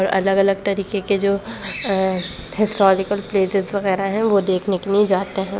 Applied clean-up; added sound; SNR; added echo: none; none; none; none.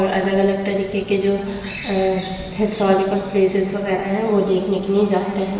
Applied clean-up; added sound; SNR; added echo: none; none; none; reverberation time 1.2 s.